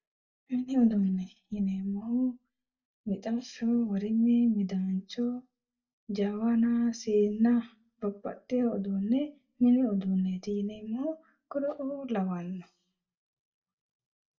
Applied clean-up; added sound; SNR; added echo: neural mask model DeepFilterNet 3.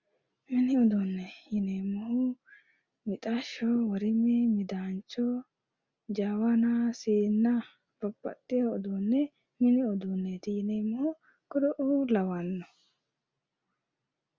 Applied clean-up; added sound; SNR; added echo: none; none; none; none.